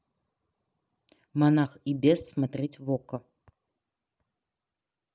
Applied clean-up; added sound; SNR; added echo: none; none; none; none.